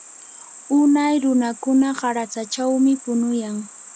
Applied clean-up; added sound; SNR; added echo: none; Cricket; 18 dB; none.